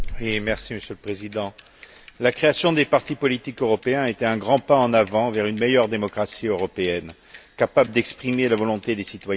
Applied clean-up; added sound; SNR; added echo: none; Bicycle; 9 dB; none.